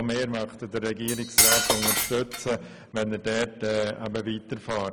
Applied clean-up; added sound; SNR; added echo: none; Cutlery, silverware; -4 dB; none.